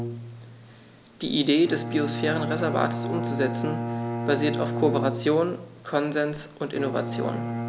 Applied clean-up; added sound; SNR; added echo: none; Bowed string instrument; 4 dB; none.